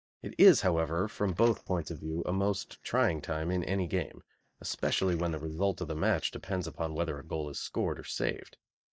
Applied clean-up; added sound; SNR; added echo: neural mask model DeepFilterNet 3.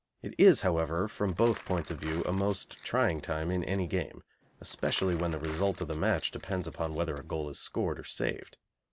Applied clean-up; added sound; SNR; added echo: none; Crumpling, crinkling; 19 dB; none.